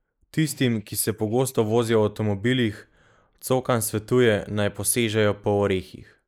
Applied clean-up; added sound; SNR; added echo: neural mask model Resemble Enhance denoiser.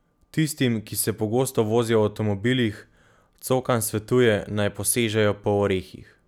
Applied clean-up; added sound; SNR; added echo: none; none; none; none.